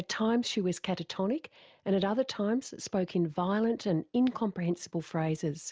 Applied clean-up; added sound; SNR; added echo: none; none; none; none.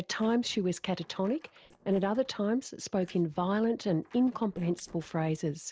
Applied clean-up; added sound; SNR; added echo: neural separator model SepFormer DNS4.